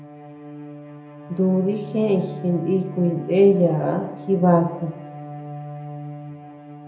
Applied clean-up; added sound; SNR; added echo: none; Bowed string instrument; 13 dB; reverberation time 0.8 s.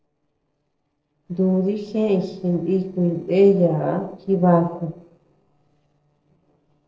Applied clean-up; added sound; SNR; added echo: neural separator model SepFormer DNS4.